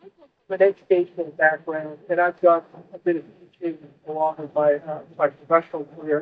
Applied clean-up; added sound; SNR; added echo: neural mask model DeepFilterNet 3.